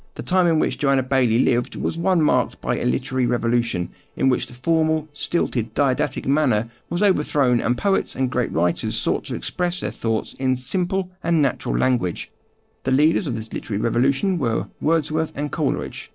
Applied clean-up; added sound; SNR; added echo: neural separator model SepFormer DNS4.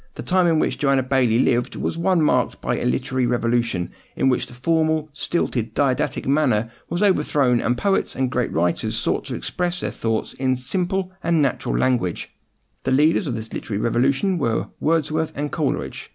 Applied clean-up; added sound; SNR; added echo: none; none; none; none.